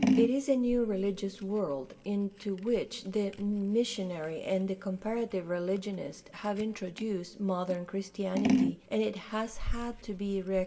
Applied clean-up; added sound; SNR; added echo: none; Scissors; 5 dB; reverberation time 1.4 s.